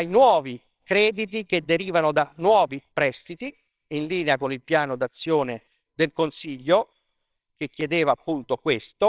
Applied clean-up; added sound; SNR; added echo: neural separator model SepFormer WHAMR!.